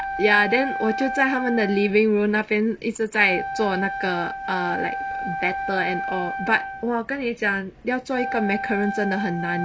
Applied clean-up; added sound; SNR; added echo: none; Wind instrument, woodwind instrument; 7 dB; none.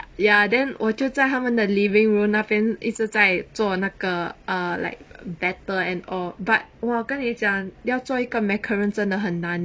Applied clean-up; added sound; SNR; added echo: none; none; none; none.